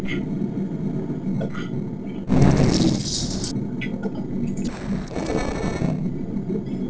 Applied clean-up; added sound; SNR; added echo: neural separator model SepFormer DNS4.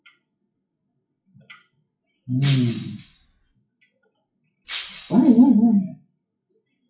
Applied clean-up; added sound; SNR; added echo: classical method WPE with log-MMSE.